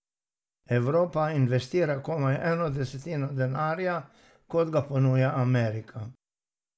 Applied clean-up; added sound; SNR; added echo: none; none; none; none.